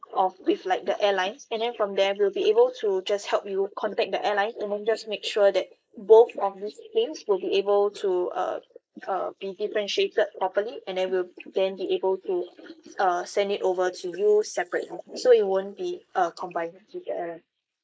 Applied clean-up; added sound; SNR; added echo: neural mask model Resemble Enhance denoiser.